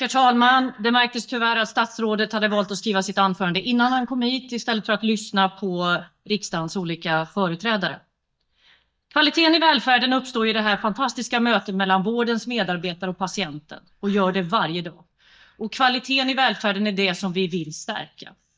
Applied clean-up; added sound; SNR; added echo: neural mask model DeepFilterNet 3.